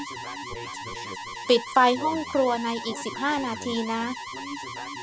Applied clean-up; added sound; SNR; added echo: none; Alarm; 9 dB; none.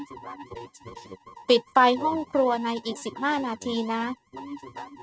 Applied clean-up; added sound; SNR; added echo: neural mask model RNNoise.